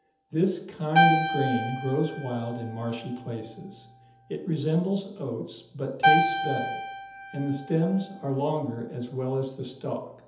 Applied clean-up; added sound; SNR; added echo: none; Keyboard (musical); 1 dB; reverberation time 0.8 s.